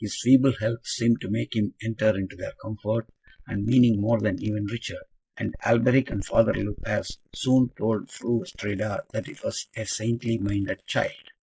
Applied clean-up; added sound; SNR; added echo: neural mask model Resemble Enhance denoiser.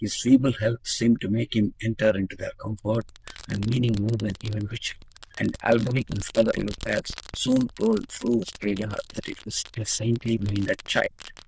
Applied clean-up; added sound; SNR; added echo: neural diffusion model UNIVERSE++.